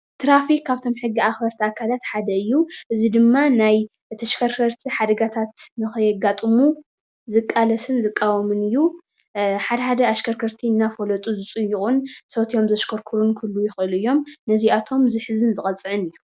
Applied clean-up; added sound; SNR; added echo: none; none; none; none.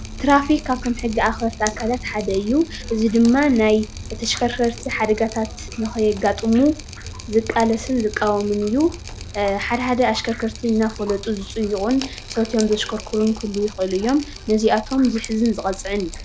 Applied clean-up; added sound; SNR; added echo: none; Drip; 13 dB; none.